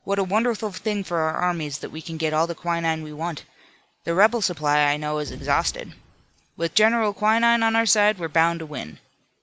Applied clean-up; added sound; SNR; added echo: none; Boom; 18 dB; none.